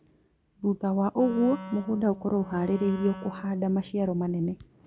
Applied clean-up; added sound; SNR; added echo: none; Wind instrument, woodwind instrument; 14 dB; none.